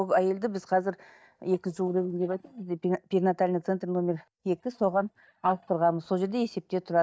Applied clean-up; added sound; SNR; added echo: neural mask model DeepFilterNet 3.